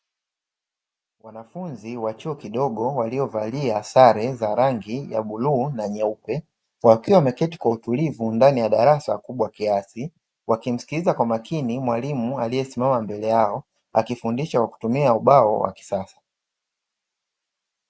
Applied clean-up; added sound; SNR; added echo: none; none; none; none.